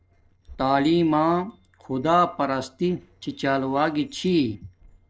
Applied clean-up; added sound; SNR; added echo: neural separator model SepFormer DNS4.